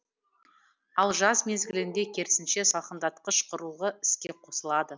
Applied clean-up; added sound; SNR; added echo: none; none; none; none.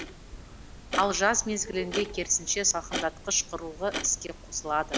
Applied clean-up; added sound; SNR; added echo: none; Clock; 9 dB; none.